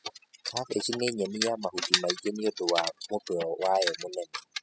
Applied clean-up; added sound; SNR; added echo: classical method spectral subtraction.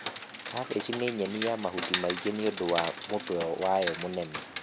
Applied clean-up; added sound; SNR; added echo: none; Rain; 3 dB; none.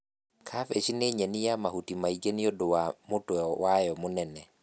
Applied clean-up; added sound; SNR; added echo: none; none; none; none.